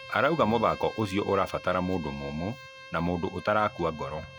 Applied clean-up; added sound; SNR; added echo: none; Brass instrument + Bowed string instrument; 16 dB; none.